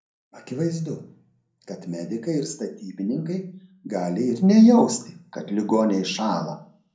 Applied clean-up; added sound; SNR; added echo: none; none; none; reverberation time 0.6 s.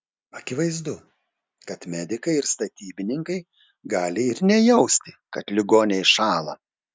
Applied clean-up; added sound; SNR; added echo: none; none; none; none.